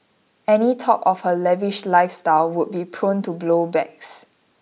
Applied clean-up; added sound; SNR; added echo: none; none; none; none.